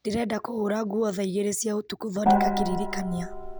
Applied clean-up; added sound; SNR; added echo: none; Gong; -3 dB; none.